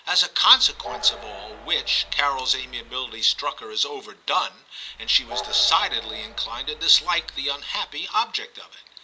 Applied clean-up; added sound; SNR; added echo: none; Train; 17 dB; none.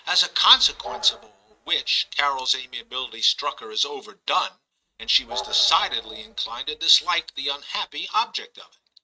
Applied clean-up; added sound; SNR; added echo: neural mask model RNNoise.